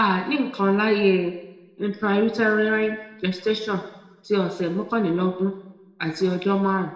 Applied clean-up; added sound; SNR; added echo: none; none; none; reverberation time 0.9 s.